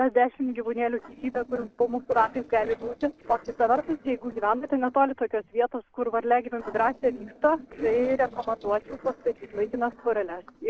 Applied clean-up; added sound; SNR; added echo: neural separator model SepFormer DNS4.